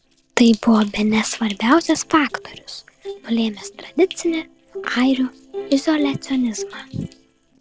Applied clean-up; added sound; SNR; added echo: neural separator model SepFormer DNS4.